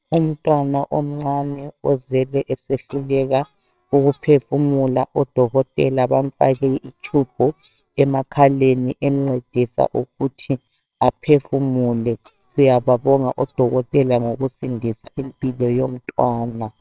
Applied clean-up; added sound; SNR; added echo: neural separator model SepFormer WHAMR!.